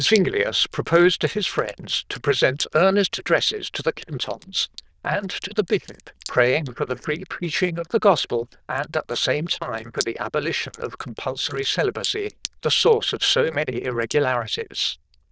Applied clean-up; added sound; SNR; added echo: neural diffusion model UNIVERSE++.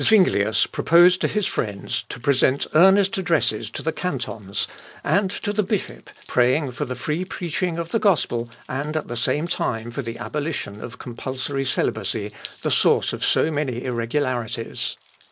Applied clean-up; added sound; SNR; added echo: neural separator model SepFormer DNS4.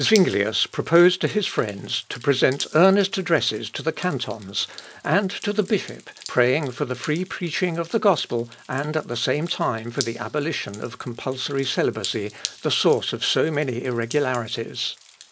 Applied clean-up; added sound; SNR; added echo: none; Drip; 19 dB; none.